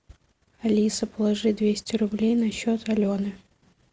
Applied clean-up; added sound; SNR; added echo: none; none; none; none.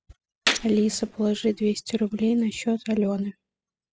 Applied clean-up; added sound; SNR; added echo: classical method spectral subtraction.